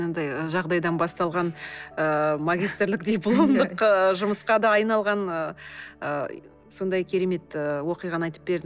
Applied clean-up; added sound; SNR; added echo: none; none; none; none.